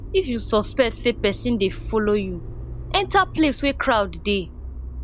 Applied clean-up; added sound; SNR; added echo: none; Motor vehicle (road); 11 dB; none.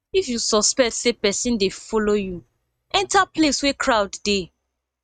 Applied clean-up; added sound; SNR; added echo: neural mask model RNNoise.